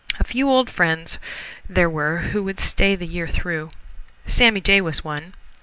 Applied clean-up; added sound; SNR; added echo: none; none; none; none.